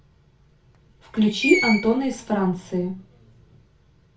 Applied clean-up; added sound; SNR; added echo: none; Screech; 7 dB; reverberation time 0.3 s.